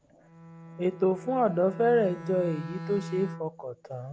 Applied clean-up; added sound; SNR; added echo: none; Bowed string instrument; 12 dB; none.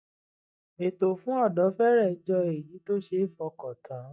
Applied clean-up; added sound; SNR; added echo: neural mask model DeepFilterNet 3.